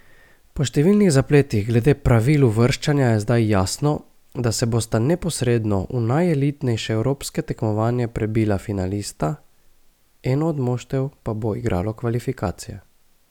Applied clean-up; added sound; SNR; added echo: none; none; none; none.